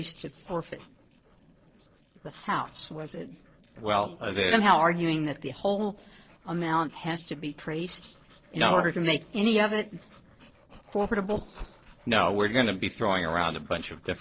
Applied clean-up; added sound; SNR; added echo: neural separator model SepFormer DNS4.